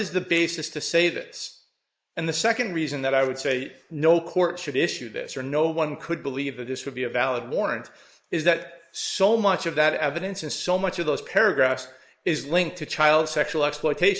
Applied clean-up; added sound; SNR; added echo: neural mask model Resemble Enhance denoiser.